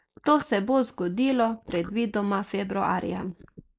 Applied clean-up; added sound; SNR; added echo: neural mask model Resemble Enhance denoiser.